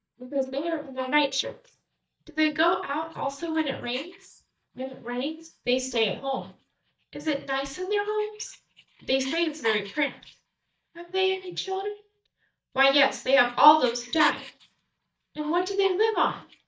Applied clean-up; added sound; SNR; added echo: neural mask model DeepFilterNet 3.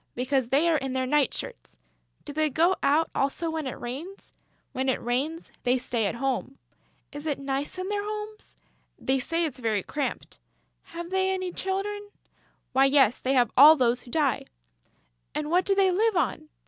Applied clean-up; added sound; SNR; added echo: none; none; none; none.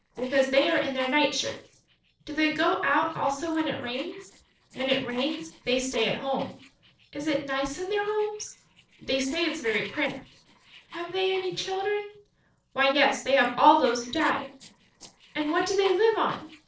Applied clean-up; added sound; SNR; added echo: neural separator model SepFormer DNS4.